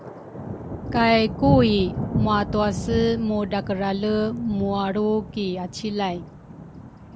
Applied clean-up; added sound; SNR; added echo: none; Thunder; 6 dB; none.